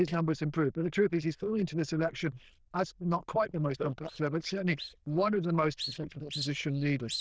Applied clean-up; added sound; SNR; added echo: neural diffusion model UNIVERSE++.